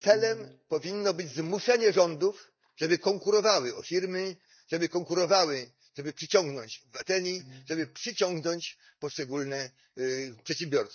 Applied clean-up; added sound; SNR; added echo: neural mask model DeepFilterNet 3.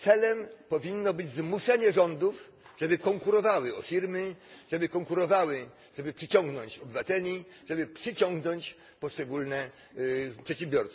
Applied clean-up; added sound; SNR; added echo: none; none; none; none.